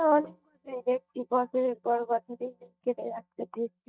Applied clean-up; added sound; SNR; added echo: neural mask model DeepFilterNet 3.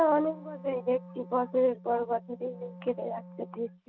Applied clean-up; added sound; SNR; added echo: none; Wind instrument, woodwind instrument; 17 dB; none.